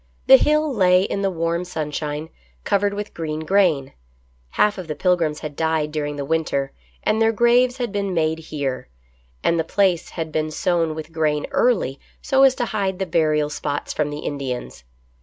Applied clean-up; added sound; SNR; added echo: none; none; none; none.